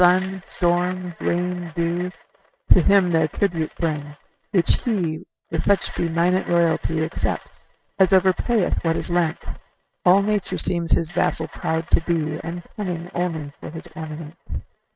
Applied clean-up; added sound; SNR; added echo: neural mask model RNNoise.